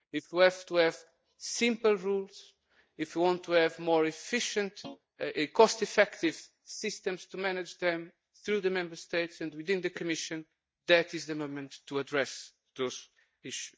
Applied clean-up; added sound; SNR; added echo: neural mask model DeepFilterNet 3.